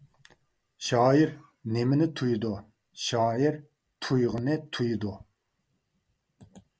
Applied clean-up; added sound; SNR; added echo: none; none; none; none.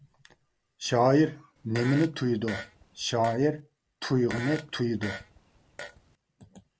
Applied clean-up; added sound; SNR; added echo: none; Fart; 13 dB; none.